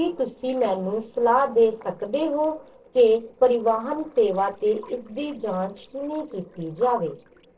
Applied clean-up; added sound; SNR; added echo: neural separator model SepFormer DNS4.